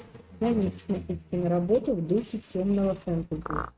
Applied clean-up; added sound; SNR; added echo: neural mask model RNNoise.